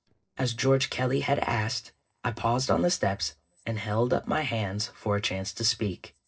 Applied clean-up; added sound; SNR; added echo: neural separator model SepFormer DNS4.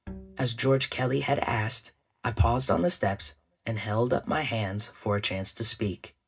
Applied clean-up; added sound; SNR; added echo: none; Bowed string instrument; 18 dB; reverberation time 0.4 s.